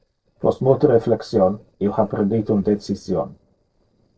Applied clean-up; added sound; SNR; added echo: neural separator model SepFormer DNS4.